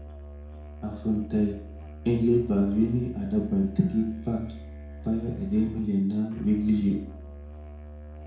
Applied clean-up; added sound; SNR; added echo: none; Musical instrument; 13 dB; reverberation time 0.6 s.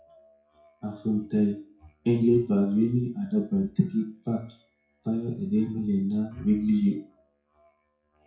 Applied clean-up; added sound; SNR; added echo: classical method WPE with log-MMSE.